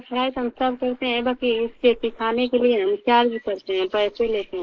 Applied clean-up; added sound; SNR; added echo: neural mask model Resemble Enhance denoiser.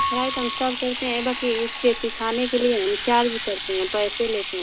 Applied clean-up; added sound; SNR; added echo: none; Piano + Sink (filling or washing) / Water tap, faucet; 1 dB; none.